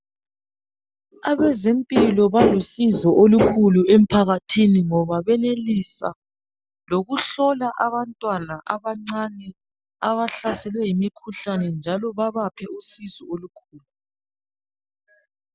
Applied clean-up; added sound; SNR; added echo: none; none; none; none.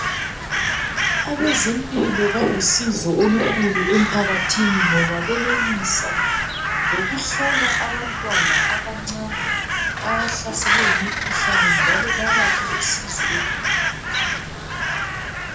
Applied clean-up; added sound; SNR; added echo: none; Crow; -3 dB; reverberation time 0.4 s.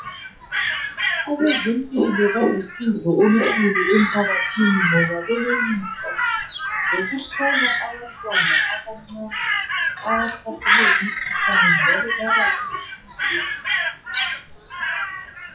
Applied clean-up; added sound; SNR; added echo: classical method WPE with log-MMSE.